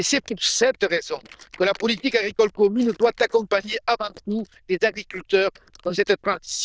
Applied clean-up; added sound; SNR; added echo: neural diffusion model UNIVERSE++.